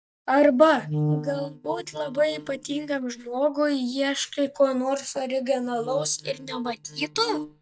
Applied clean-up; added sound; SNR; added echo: neural mask model DeepFilterNet 3.